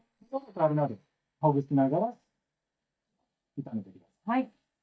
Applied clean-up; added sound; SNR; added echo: neural mask model DeepFilterNet 3.